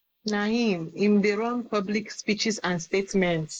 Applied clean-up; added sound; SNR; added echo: neural mask model Resemble Enhance denoiser.